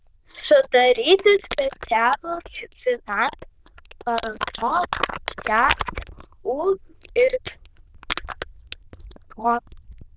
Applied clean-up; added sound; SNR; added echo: neural diffusion model UNIVERSE++.